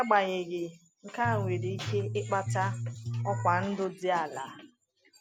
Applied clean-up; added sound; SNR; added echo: none; Bass guitar; 2 dB; none.